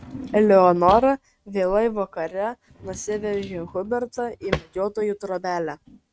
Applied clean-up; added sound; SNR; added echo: neural mask model RNNoise.